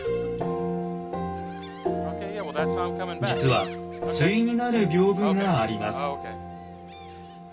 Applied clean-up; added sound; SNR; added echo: none; Gull, seagull; 11 dB; reverberation time 0.1 s.